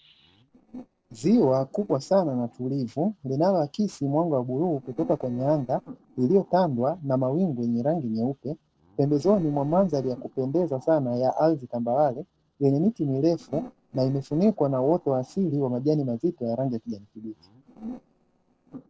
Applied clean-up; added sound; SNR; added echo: neural separator model SepFormer DNS4.